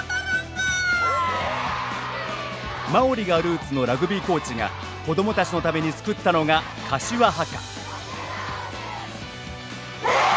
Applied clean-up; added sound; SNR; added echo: none; none; none; none.